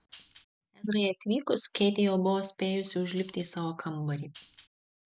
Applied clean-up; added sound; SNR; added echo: none; Tambourine; 5 dB; none.